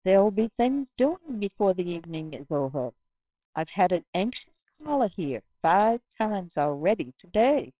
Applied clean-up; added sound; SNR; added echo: neural separator model SepFormer WHAMR!.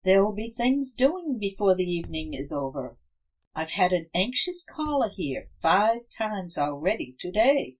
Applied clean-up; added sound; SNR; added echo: neural mask model DeepFilterNet 3.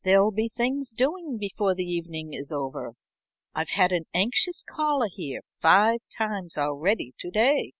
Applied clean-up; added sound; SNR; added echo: none; none; none; none.